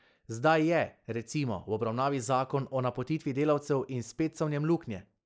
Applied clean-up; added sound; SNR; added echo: neural mask model Resemble Enhance denoiser.